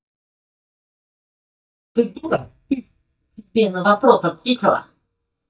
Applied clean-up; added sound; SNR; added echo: neural mask model DeepFilterNet 3.